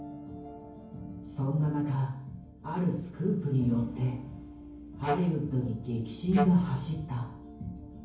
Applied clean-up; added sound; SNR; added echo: none; Wind instrument, woodwind instrument; 3 dB; reverberation time 0.9 s.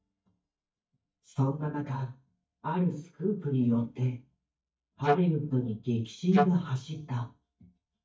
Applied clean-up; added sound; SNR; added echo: neural mask model DeepFilterNet 3.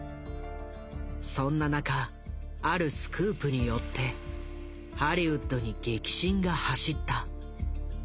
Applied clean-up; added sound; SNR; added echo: none; none; none; none.